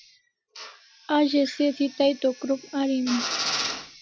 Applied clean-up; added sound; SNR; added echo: none; Drill; 9 dB; none.